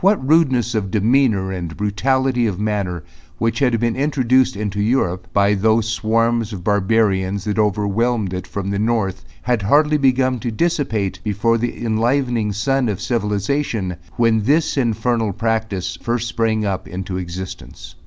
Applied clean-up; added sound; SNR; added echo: none; none; none; none.